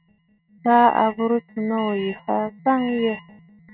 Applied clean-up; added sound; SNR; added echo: neural mask model RNNoise.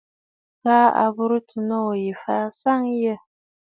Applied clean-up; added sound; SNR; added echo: none; none; none; none.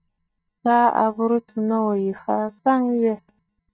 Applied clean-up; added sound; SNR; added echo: neural mask model DeepFilterNet 3.